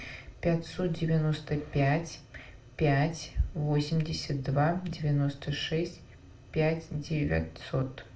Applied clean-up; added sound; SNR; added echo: none; none; none; reverberation time 0.3 s.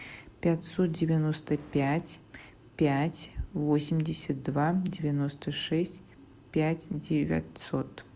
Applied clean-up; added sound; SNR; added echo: none; none; none; none.